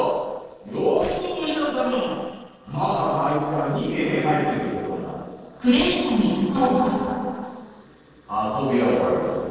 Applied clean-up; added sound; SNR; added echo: neural separator model SepFormer DNS4.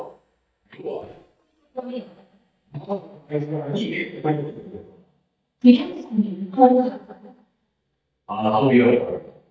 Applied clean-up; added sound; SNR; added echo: neural mask model DeepFilterNet 3.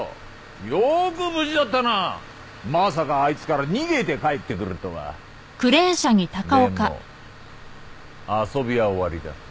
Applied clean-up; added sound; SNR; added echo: none; none; none; none.